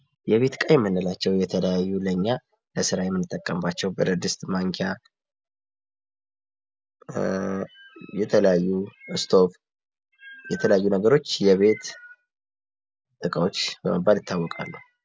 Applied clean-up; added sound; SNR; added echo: none; none; none; none.